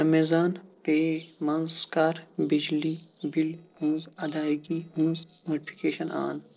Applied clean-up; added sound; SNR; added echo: neural separator model SepFormer DNS4.